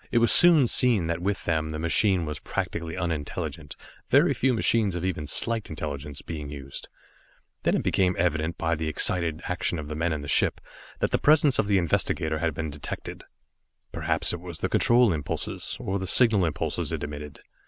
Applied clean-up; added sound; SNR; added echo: none; none; none; none.